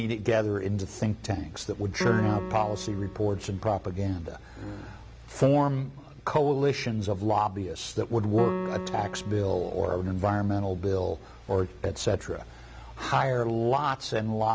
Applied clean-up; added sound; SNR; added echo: none; Piano; 9 dB; none.